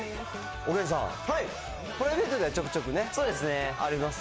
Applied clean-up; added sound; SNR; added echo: none; none; none; none.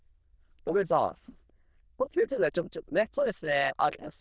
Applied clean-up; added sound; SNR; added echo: neural diffusion model UNIVERSE++.